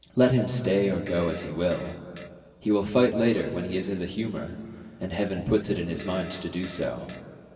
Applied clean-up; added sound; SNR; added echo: none; Fart; 17 dB; reverberation time 2.2 s.